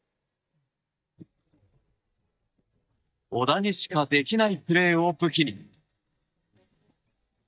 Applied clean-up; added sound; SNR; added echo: neural mask model DeepFilterNet 3.